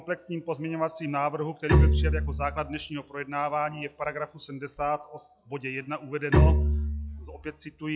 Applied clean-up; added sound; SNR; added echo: classical method log-MMSE.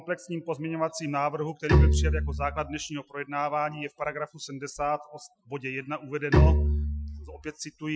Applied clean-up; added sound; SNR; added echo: classical method Wiener filter.